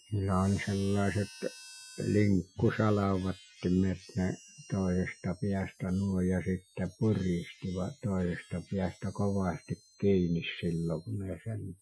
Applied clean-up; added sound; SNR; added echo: classical method Wiener filter.